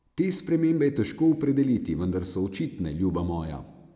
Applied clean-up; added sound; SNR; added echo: none; none; none; none.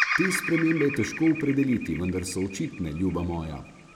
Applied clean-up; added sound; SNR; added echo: none; Bird vocalization, bird call, bird song; 7 dB; none.